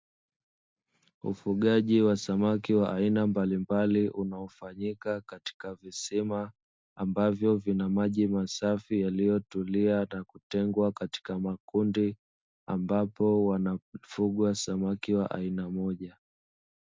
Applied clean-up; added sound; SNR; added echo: none; none; none; none.